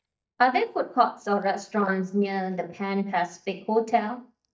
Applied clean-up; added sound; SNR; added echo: neural mask model DeepFilterNet 3.